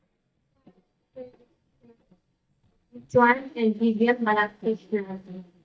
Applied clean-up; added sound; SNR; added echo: neural mask model DeepFilterNet 3.